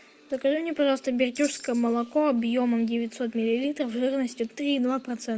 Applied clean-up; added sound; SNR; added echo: none; Tambourine; 19 dB; none.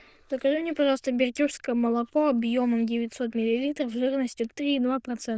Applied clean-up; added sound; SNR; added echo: neural diffusion model UNIVERSE++.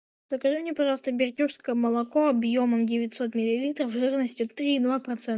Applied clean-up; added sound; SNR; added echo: neural mask model DeepFilterNet 3.